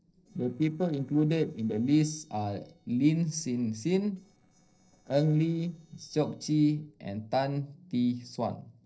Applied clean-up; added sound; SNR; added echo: neural separator model SepFormer DNS4.